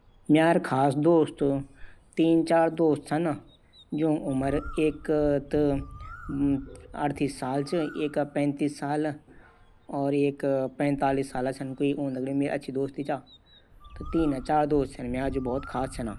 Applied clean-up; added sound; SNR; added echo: none; Bird; 17 dB; none.